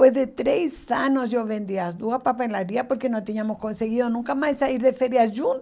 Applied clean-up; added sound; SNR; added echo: none; none; none; none.